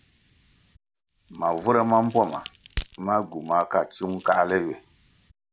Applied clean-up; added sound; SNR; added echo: none; Crack; 17 dB; none.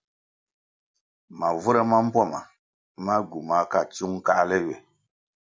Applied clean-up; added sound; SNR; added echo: none; none; none; none.